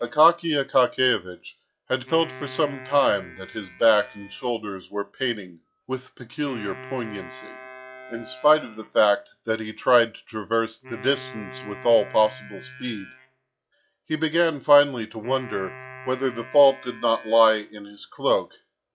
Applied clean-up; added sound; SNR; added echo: classical method log-MMSE.